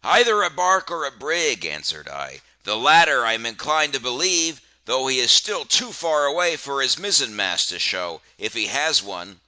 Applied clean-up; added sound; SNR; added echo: none; none; none; none.